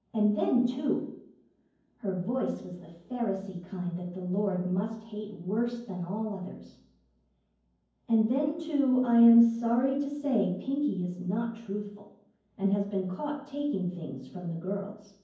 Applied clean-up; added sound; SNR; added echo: none; none; none; reverberation time 0.9 s.